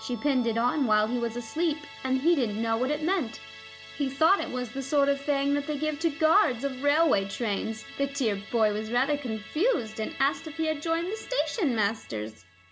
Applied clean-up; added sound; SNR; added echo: none; Musical instrument; 17 dB; none.